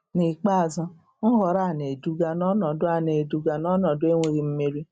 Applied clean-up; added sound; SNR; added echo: none; none; none; none.